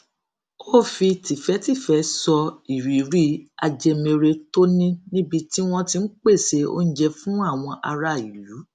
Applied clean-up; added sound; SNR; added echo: none; none; none; none.